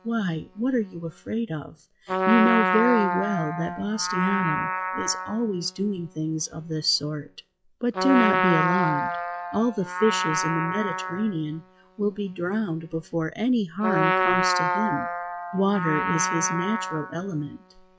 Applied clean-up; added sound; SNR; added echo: classical method log-MMSE.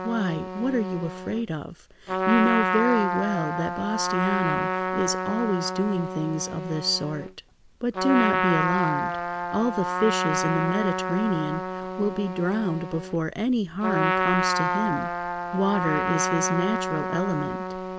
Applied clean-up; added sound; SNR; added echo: none; Trumpet; 1 dB; none.